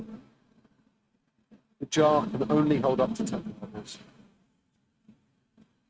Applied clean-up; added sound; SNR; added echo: neural mask model RNNoise.